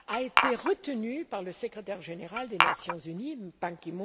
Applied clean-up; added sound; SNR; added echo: none; Glass; -5 dB; none.